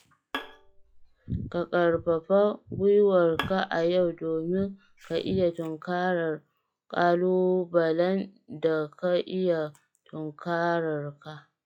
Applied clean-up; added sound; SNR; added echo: classical method log-MMSE.